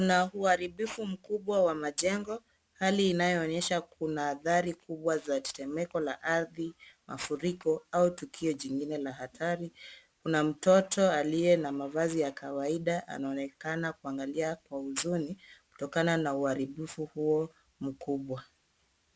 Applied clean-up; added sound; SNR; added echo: none; none; none; none.